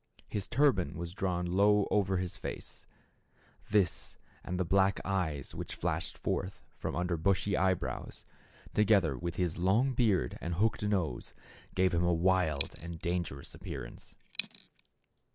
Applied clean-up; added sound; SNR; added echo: none; Coin (dropping); 15 dB; none.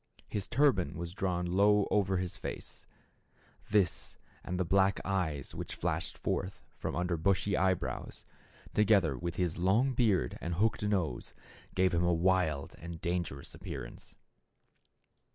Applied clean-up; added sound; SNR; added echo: none; none; none; none.